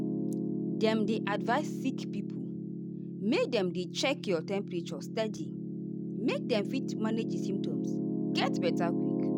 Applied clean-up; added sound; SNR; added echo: none; Piano; 0 dB; none.